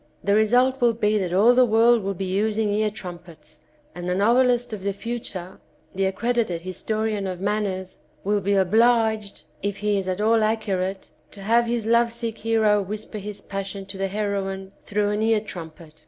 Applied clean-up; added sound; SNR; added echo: none; none; none; none.